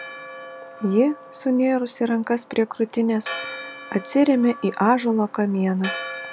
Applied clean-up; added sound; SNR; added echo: none; Church bell; 14 dB; none.